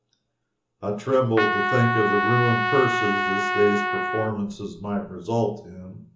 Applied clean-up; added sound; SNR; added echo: none; Trumpet; 0 dB; reverberation time 0.8 s.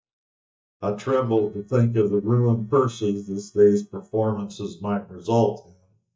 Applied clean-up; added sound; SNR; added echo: neural mask model DeepFilterNet 3.